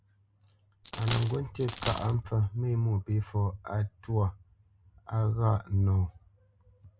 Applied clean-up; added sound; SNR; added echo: none; Coin (dropping); -5 dB; none.